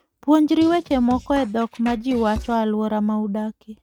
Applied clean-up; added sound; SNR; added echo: neural mask model RNNoise.